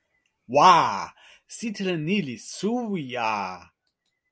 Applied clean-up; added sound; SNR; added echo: none; none; none; none.